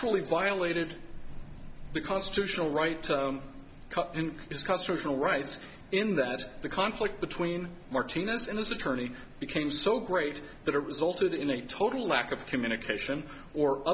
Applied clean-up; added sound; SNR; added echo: none; none; none; none.